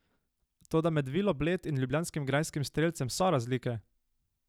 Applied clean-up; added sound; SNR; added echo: none; none; none; none.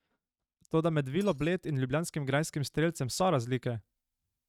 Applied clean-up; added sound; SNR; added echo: neural mask model RNNoise.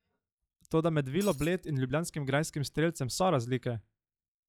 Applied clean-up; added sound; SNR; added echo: classical method log-MMSE.